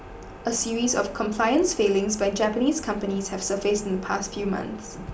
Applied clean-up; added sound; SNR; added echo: none; none; none; none.